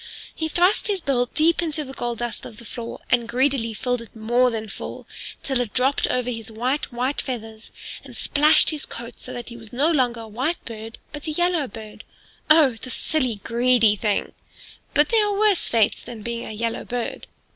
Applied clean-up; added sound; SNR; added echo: none; none; none; none.